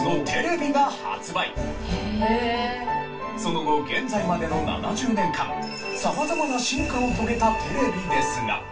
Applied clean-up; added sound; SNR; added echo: none; none; none; reverberation time 0.2 s.